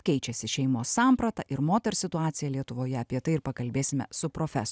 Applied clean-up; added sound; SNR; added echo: none; none; none; none.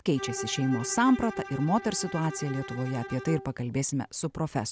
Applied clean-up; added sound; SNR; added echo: none; Bowed string instrument; 12 dB; none.